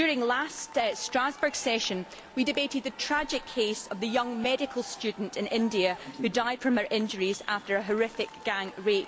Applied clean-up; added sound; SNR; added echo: none; Crowd / Cheering; 17 dB; none.